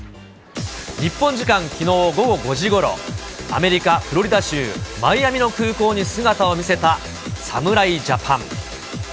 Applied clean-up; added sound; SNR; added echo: none; none; none; none.